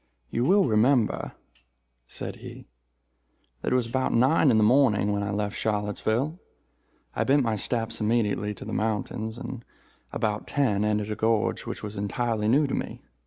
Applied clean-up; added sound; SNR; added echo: none; none; none; none.